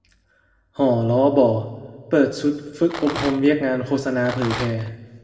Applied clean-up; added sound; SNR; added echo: none; Rattle; 10 dB; reverberation time 1.4 s.